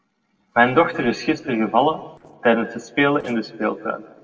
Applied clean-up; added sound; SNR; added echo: neural separator model SepFormer DNS4.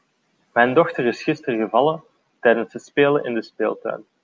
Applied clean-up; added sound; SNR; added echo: none; none; none; none.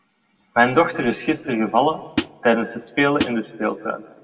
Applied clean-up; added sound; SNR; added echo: none; Hi-hat; 2 dB; reverberation time 1.0 s.